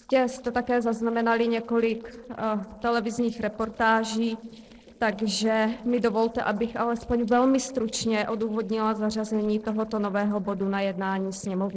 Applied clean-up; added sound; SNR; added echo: neural separator model SepFormer DNS4.